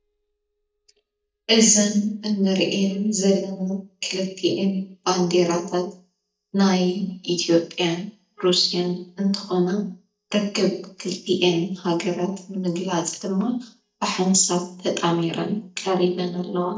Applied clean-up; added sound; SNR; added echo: neural mask model DeepFilterNet 3.